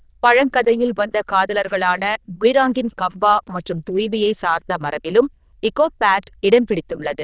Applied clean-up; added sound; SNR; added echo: neural diffusion model UNIVERSE++.